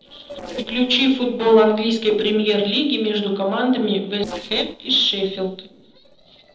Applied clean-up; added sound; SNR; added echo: neural separator model SepFormer DNS4.